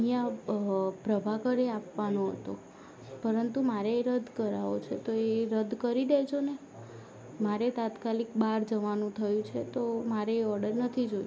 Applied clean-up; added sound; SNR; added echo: none; none; none; none.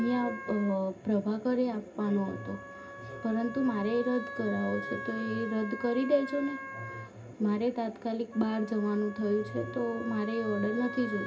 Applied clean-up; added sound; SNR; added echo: none; Wind instrument, woodwind instrument; 12 dB; reverberation time 0.4 s.